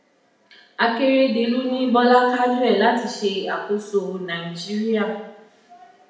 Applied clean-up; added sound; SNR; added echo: none; none; none; reverberation time 0.8 s.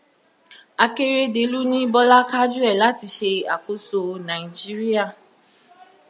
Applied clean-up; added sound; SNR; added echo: none; none; none; none.